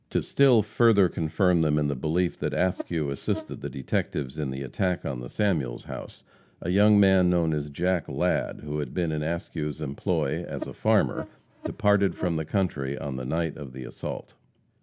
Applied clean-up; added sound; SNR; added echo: none; Buzz; 14 dB; none.